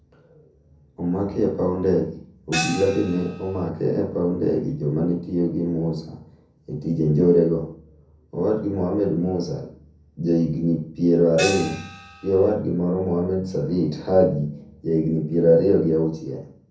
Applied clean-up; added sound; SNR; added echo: none; Gong; 8 dB; reverberation time 0.5 s.